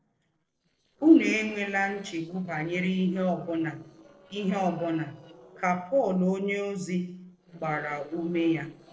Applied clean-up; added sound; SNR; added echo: neural separator model SepFormer DNS4.